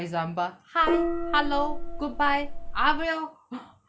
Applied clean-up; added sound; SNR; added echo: none; Gong; 0 dB; none.